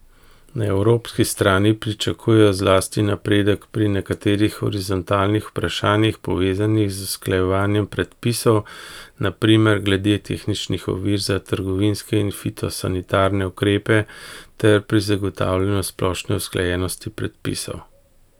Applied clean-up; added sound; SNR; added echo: none; none; none; none.